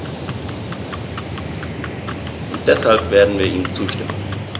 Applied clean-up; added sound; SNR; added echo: none; Livestock, farm animals, working animals; 5 dB; none.